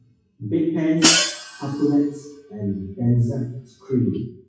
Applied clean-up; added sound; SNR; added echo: classical method WPE with log-MMSE.